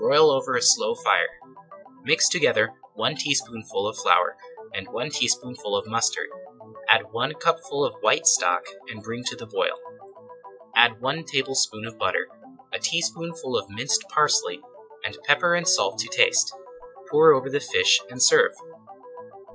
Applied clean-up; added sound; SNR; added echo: classical method log-MMSE.